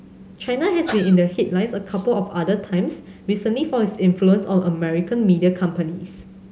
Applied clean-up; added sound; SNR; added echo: none; Sneeze / Cough; 16 dB; none.